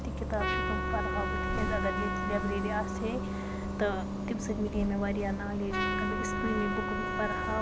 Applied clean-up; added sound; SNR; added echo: none; Trumpet + Bus; -3 dB; none.